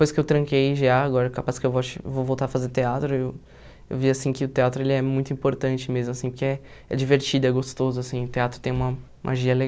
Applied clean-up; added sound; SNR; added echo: none; none; none; none.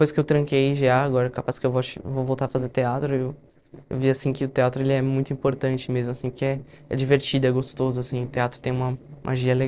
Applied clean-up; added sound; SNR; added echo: neural separator model SepFormer DNS4.